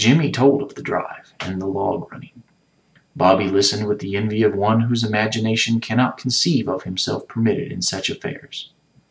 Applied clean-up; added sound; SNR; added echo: none; none; none; none.